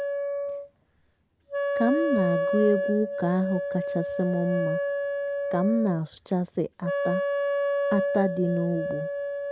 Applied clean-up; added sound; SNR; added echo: none; Wind instrument, woodwind instrument; 0 dB; none.